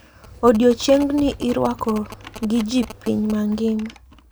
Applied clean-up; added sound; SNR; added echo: none; Telephone + Computer keyboard; 19 dB; none.